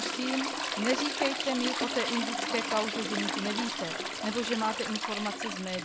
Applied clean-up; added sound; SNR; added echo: none; Trickle, dribble / Toilet flush; 0 dB; none.